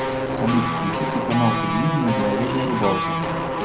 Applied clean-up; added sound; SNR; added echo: none; Guitar; 0 dB; reverberation time 0.5 s.